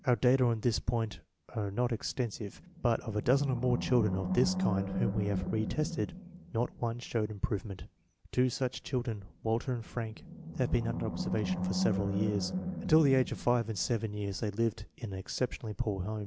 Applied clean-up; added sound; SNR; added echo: none; Animal; 7 dB; none.